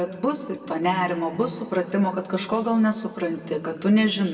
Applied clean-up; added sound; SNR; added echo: none; none; none; reverberation time 2.1 s.